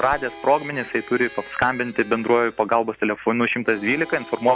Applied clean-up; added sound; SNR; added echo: none; Harmonica; 20 dB; none.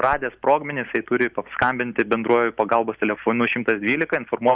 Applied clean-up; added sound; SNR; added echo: none; none; none; none.